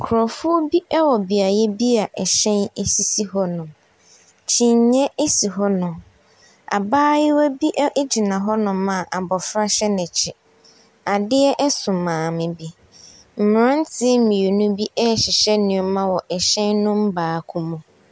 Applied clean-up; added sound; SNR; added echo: none; none; none; none.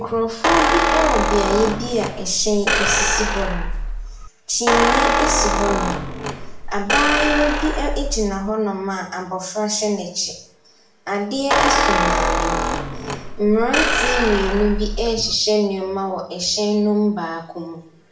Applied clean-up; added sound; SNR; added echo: none; Squeak; -2 dB; reverberation time 0.5 s.